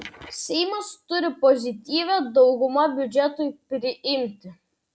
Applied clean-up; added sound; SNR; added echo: none; none; none; none.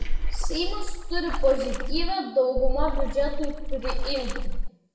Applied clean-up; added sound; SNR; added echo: none; Splash, splatter; -4 dB; reverberation time 0.8 s.